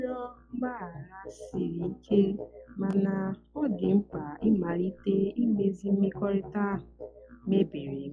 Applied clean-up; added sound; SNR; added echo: classical method log-MMSE.